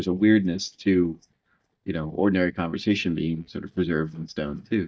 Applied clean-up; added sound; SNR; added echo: neural mask model DeepFilterNet 3.